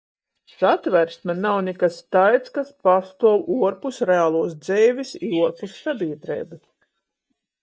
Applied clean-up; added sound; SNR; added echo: neural mask model DeepFilterNet 3.